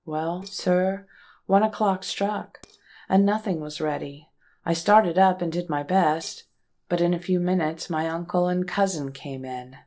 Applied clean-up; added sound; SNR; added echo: neural separator model SepFormer DNS4.